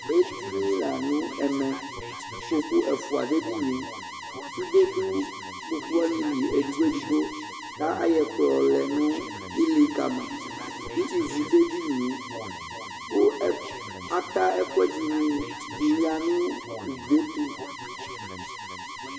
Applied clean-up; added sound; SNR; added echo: none; Alarm; 11 dB; reverberation time 1.1 s.